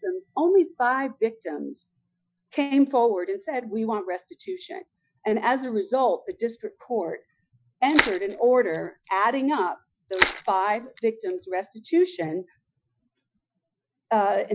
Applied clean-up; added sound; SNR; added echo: classical method Wiener filter.